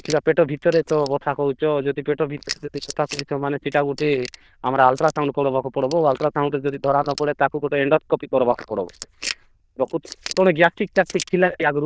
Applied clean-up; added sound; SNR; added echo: neural diffusion model UNIVERSE++.